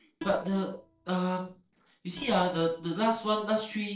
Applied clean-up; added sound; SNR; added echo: neural separator model SepFormer DNS4.